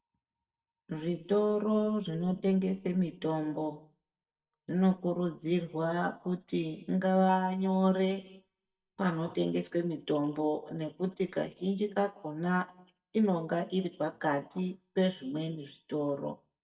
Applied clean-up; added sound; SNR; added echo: neural mask model DeepFilterNet 3.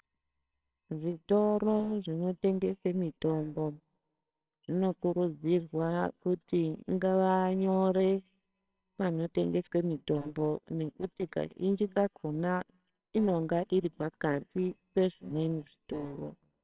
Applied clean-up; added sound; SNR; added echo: neural separator model SepFormer WHAMR!.